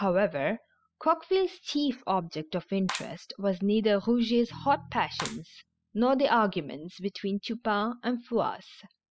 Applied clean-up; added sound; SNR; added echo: classical method spectral subtraction.